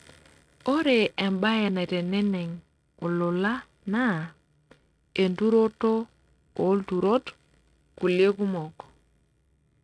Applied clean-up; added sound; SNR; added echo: neural mask model RNNoise.